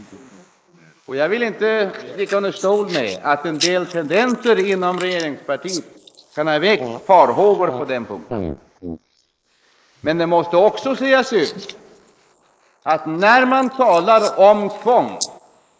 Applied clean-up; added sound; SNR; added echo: neural mask model Resemble Enhance denoiser.